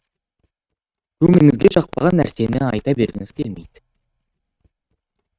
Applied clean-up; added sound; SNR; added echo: neural mask model RNNoise.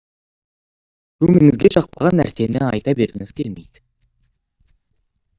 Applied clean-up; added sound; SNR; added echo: neural mask model DeepFilterNet 3.